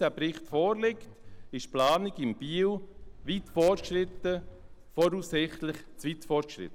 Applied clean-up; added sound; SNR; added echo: none; Sliding door; 15 dB; none.